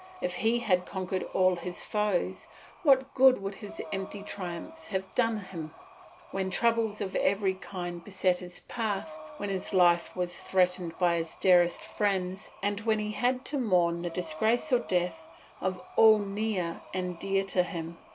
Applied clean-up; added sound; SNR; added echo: none; Breathing; 19 dB; none.